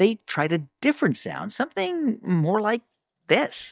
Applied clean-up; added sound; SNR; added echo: neural mask model DeepFilterNet 3.